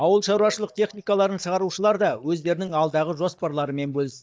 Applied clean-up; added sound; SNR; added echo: neural mask model DeepFilterNet 3.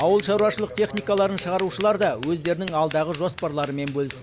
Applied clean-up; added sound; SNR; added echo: none; Scissors; 14 dB; none.